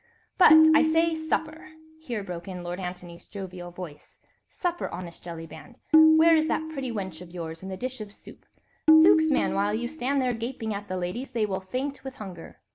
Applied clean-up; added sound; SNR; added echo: none; Tabla; -3 dB; none.